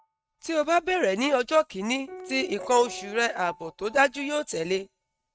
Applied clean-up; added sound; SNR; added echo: neural mask model RNNoise.